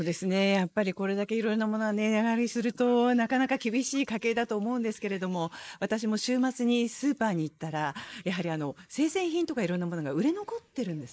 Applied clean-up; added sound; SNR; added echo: neural mask model Resemble Enhance denoiser.